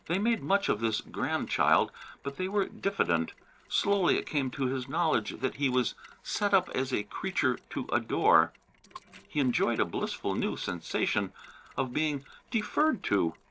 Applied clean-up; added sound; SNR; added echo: neural separator model SepFormer DNS4.